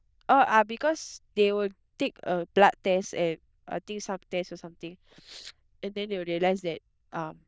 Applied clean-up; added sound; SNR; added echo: neural diffusion model UNIVERSE++.